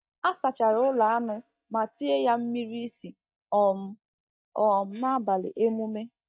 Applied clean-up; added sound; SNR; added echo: neural mask model DeepFilterNet 3.